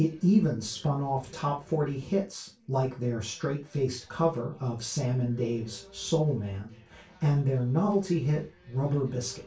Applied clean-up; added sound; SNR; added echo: none; none; none; reverberation time 0.2 s.